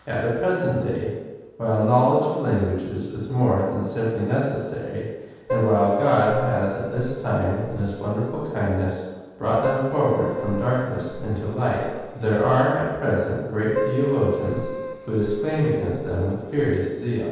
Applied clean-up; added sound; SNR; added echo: none; Keyboard (musical); 10 dB; reverberation time 1.2 s.